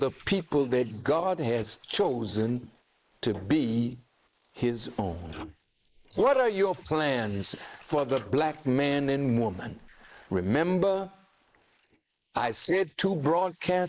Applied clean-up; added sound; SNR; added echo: neural mask model Resemble Enhance denoiser.